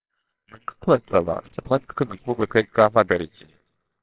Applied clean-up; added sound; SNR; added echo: neural separator model SepFormer WHAMR!.